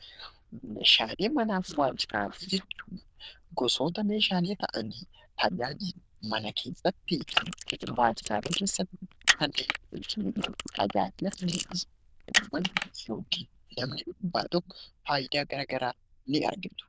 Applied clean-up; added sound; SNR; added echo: neural diffusion model UNIVERSE++.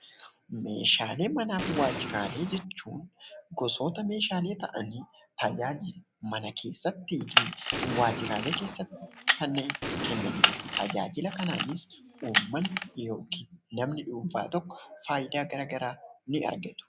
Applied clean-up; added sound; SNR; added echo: none; Explosion + Camera; -1 dB; none.